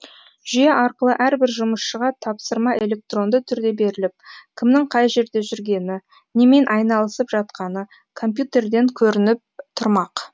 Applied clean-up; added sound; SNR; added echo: none; none; none; none.